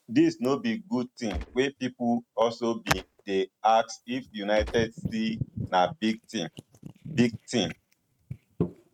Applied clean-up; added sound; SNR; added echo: neural mask model RNNoise.